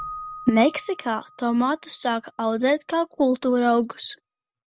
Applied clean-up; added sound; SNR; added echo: none; Keyboard (musical); 20 dB; none.